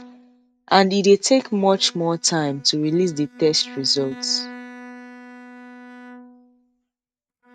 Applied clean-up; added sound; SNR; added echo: neural mask model RNNoise.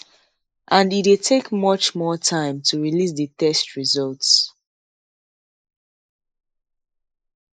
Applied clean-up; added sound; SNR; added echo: neural mask model Resemble Enhance denoiser.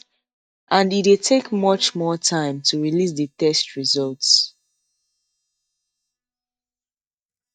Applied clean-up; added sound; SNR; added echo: neural mask model DeepFilterNet 3.